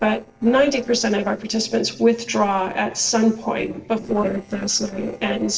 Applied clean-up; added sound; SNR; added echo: neural separator model SepFormer DNS4.